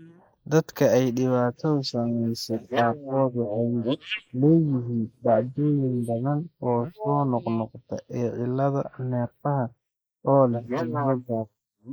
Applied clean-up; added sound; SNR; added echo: neural mask model Resemble Enhance denoiser.